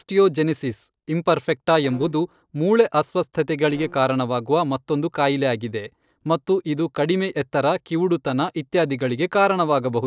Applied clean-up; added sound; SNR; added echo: neural separator model SepFormer DNS4.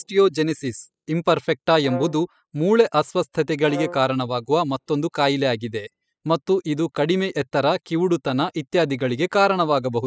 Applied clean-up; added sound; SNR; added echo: classical method spectral subtraction.